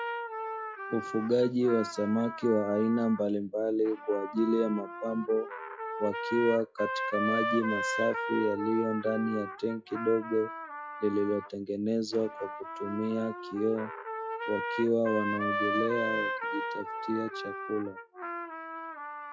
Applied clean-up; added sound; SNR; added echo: classical method log-MMSE.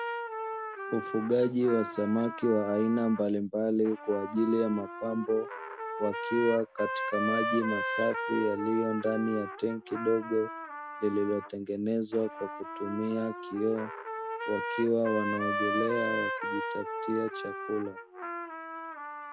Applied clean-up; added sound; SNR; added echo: none; Trumpet; 6 dB; none.